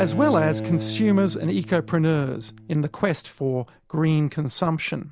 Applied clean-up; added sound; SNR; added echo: none; Bowed string instrument; 11 dB; none.